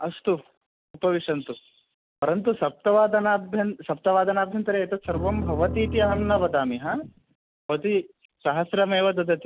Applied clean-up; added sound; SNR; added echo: none; Bowed string instrument; 7 dB; none.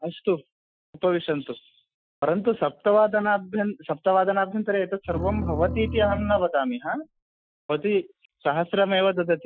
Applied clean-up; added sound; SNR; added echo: classical method Wiener filter.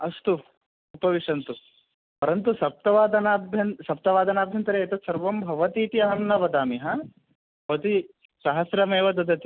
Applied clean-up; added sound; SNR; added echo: none; none; none; none.